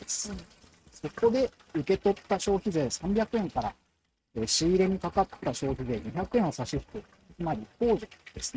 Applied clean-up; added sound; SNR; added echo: neural mask model RNNoise.